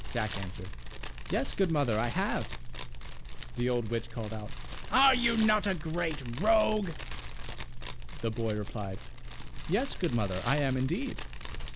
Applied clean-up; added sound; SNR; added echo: none; Fire; 4 dB; none.